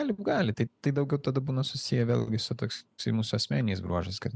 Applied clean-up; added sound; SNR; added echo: none; none; none; none.